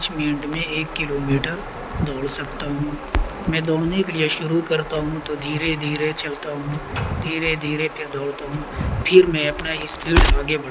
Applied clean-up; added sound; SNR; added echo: none; Crackle; 6 dB; none.